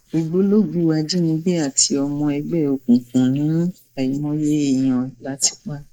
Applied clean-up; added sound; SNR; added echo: neural mask model Resemble Enhance denoiser.